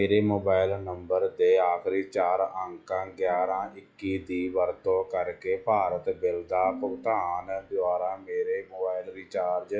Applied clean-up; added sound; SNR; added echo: classical method log-MMSE.